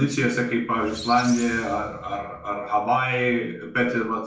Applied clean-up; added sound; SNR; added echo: none; Squeak; 16 dB; reverberation time 0.4 s.